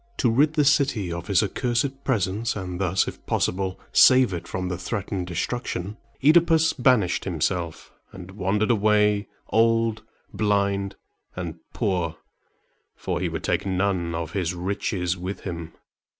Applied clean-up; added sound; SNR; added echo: none; none; none; none.